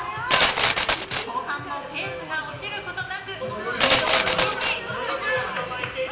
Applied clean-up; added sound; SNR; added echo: none; Glass; -2 dB; reverberation time 0.8 s.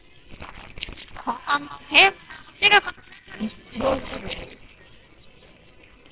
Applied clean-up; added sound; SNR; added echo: neural separator model SepFormer WHAMR!.